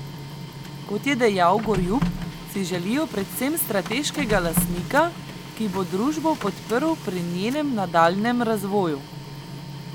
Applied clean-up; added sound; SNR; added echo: none; Printer; 8 dB; none.